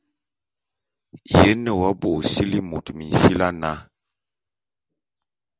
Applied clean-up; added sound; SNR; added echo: none; none; none; none.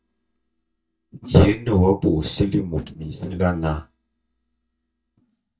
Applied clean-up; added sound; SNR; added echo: neural mask model DeepFilterNet 3.